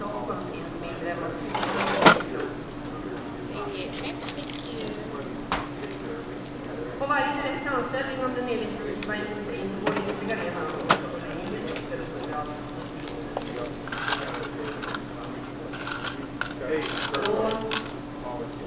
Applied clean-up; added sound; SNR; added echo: none; Mechanisms; -4 dB; reverberation time 1.2 s.